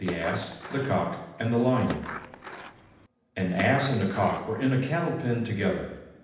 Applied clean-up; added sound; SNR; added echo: none; Skateboard; 12 dB; reverberation time 0.9 s.